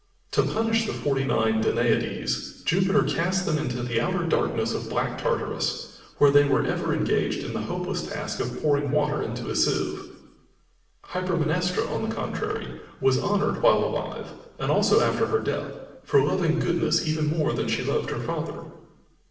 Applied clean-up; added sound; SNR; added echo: none; none; none; reverberation time 1.0 s.